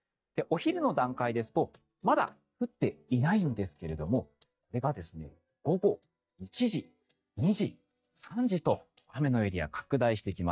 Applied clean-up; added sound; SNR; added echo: neural mask model DeepFilterNet 3.